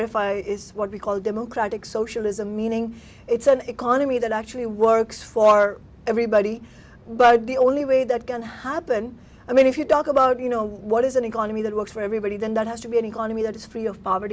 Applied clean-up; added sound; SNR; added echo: none; none; none; none.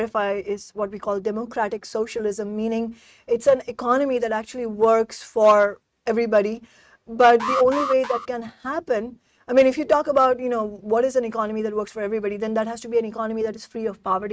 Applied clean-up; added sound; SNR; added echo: neural mask model RNNoise.